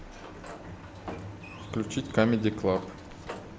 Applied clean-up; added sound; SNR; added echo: none; Sliding door; 11 dB; none.